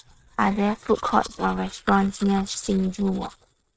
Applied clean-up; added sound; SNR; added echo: neural mask model RNNoise.